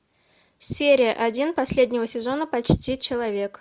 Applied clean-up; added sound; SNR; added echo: none; none; none; none.